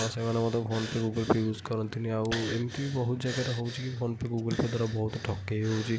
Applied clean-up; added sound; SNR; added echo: none; Breathing; 12 dB; none.